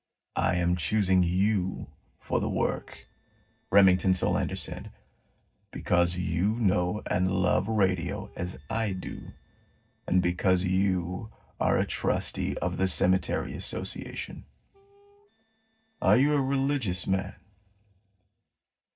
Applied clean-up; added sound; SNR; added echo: neural separator model SepFormer DNS4.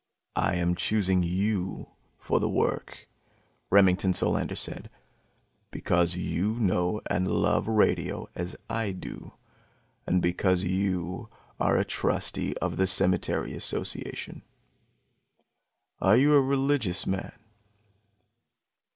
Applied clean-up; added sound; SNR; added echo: none; none; none; none.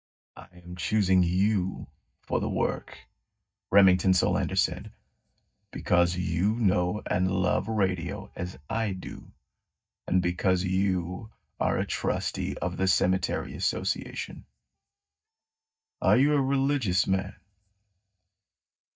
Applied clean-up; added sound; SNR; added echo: neural mask model DeepFilterNet 3.